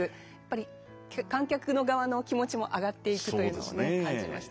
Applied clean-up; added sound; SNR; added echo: none; none; none; none.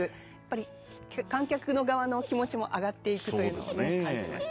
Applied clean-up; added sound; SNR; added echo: none; Dog; 15 dB; none.